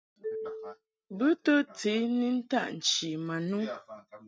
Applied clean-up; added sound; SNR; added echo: neural mask model RNNoise.